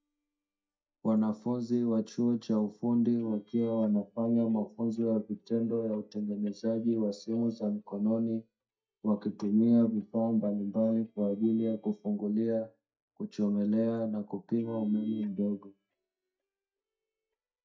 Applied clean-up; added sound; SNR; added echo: neural mask model DeepFilterNet 3.